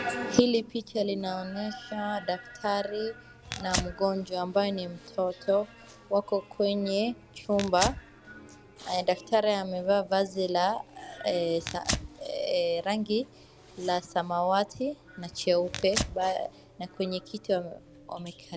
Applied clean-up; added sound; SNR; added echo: none; Tearing; 12 dB; none.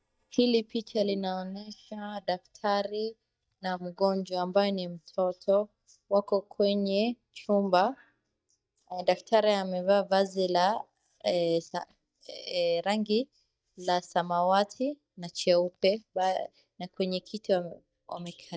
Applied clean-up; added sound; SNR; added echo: neural mask model DeepFilterNet 3.